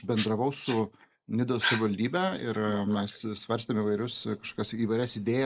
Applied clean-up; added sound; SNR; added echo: neural mask model Resemble Enhance denoiser.